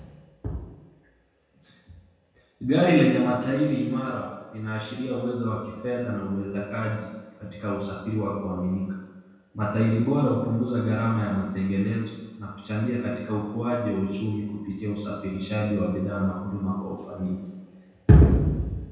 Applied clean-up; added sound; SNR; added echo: none; none; none; reverberation time 1.2 s.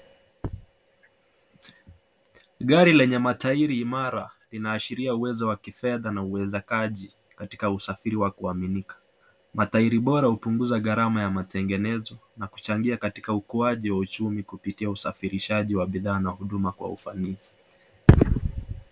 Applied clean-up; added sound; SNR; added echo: none; none; none; none.